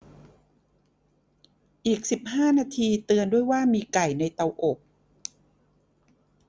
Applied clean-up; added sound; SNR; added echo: none; none; none; none.